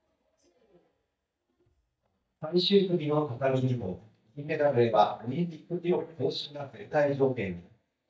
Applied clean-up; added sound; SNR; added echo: neural mask model DeepFilterNet 3.